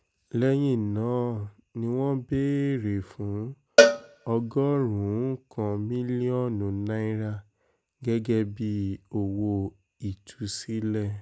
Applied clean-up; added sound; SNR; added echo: none; Cowbell; -2 dB; none.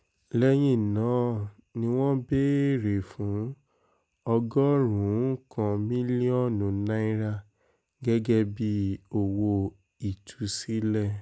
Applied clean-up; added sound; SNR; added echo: none; none; none; none.